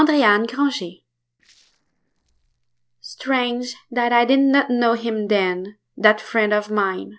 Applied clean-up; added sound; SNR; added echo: neural separator model SepFormer DNS4.